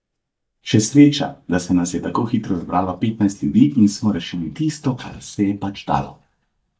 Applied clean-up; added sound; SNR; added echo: neural mask model DeepFilterNet 3.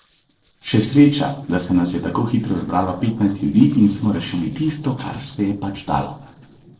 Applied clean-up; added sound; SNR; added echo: neural separator model SepFormer DNS4.